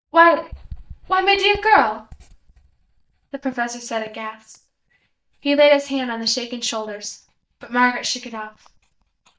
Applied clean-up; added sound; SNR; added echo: neural mask model DeepFilterNet 3.